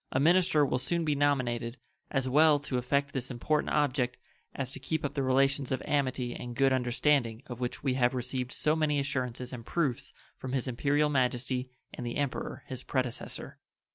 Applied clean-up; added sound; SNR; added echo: none; none; none; none.